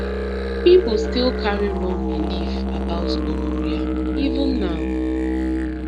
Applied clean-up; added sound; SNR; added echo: none; Musical instrument; -1 dB; none.